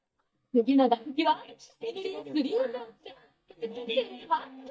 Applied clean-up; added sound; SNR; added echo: neural mask model DeepFilterNet 3.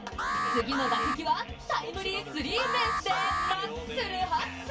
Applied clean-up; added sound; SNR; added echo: none; Alarm; 1 dB; reverberation time 0.1 s.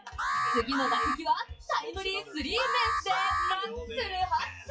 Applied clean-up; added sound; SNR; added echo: classical method WPE with log-MMSE.